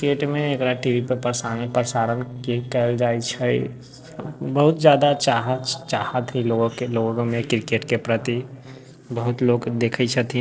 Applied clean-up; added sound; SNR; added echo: neural separator model SepFormer DNS4.